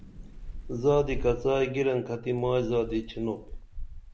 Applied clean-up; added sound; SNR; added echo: none; Thunder / Rain; 10 dB; none.